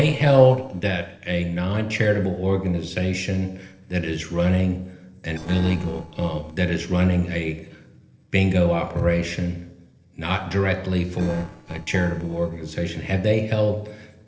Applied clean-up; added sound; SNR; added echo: neural separator model SepFormer DNS4.